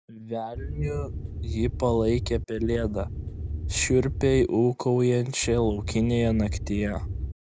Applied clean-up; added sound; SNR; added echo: none; Wind; 6 dB; none.